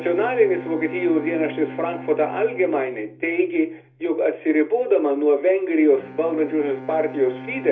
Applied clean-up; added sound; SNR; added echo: none; Bowed string instrument; 17 dB; reverberation time 0.3 s.